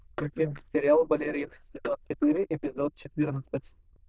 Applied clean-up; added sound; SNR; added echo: neural diffusion model UNIVERSE++.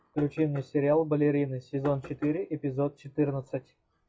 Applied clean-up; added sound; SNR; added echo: classical method log-MMSE.